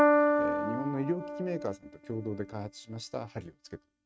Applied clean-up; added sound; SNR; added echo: neural mask model RNNoise.